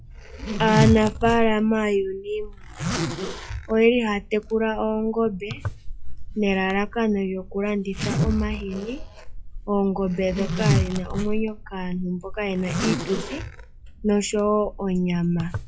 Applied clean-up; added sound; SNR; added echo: classical method log-MMSE.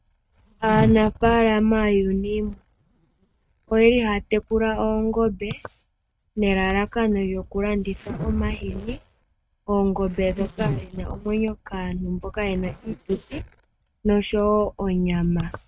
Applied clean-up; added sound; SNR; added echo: neural mask model RNNoise.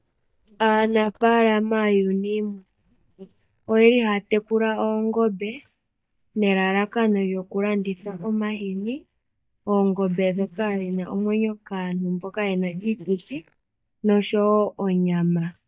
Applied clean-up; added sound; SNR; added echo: neural mask model DeepFilterNet 3.